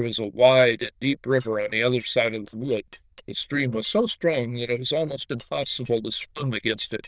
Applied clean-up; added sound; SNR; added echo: neural diffusion model UNIVERSE++.